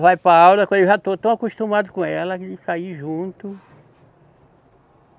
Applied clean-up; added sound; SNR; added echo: none; none; none; none.